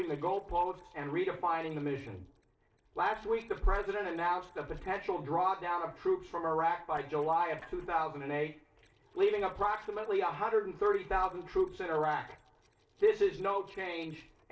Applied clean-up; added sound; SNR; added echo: neural separator model SepFormer DNS4.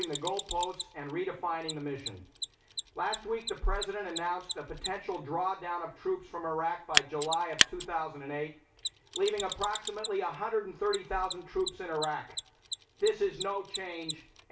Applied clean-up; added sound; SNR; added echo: none; Mechanisms; 4 dB; reverberation time 0.3 s.